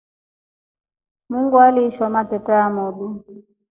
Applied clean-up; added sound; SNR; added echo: neural separator model SepFormer DNS4.